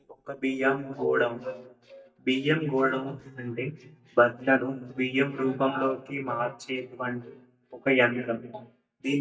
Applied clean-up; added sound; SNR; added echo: neural mask model DeepFilterNet 3.